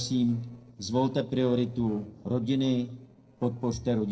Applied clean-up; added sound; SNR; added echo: neural separator model SepFormer DNS4.